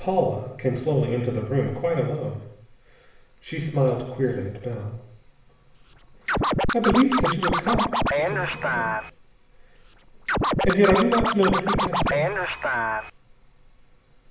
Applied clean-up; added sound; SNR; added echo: none; Scratching (performance technique); -1 dB; reverberation time 0.7 s.